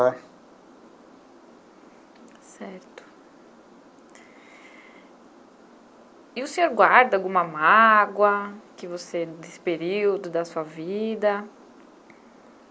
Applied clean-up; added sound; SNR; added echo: none; none; none; none.